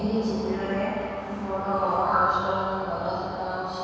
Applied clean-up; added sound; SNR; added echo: none; none; none; reverberation time 2.2 s.